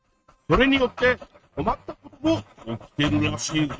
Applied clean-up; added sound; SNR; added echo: neural mask model RNNoise.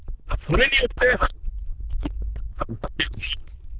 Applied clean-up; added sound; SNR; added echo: neural diffusion model UNIVERSE++.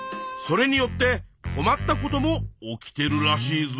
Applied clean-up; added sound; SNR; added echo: none; none; none; none.